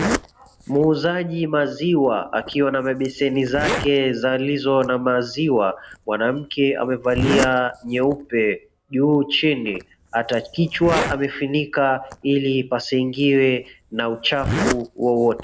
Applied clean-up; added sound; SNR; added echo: none; Zipper (clothing); 10 dB; none.